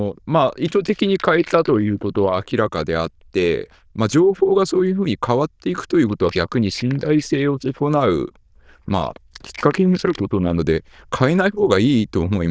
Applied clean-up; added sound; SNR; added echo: neural diffusion model UNIVERSE++.